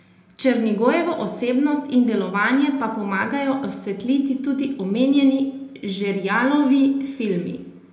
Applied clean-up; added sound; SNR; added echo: none; none; none; reverberation time 0.8 s.